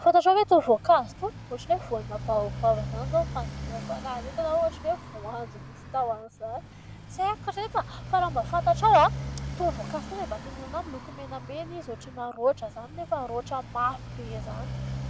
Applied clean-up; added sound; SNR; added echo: none; Motorcycle; 10 dB; none.